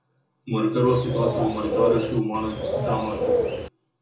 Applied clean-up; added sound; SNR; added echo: none; Bird; 0 dB; reverberation time 0.6 s.